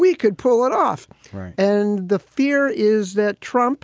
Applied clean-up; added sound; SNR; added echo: none; none; none; none.